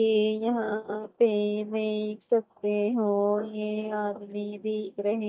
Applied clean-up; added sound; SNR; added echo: neural mask model DeepFilterNet 3.